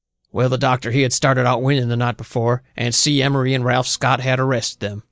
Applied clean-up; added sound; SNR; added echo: neural mask model Resemble Enhance denoiser.